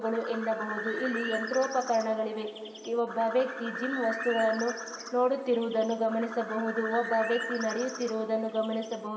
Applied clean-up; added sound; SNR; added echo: none; Bird; 9 dB; reverberation time 2.9 s.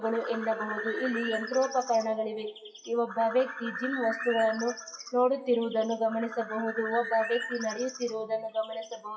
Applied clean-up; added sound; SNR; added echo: classical method WPE with log-MMSE.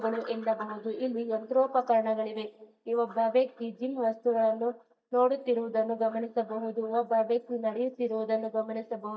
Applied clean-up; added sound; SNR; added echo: neural mask model DeepFilterNet 3.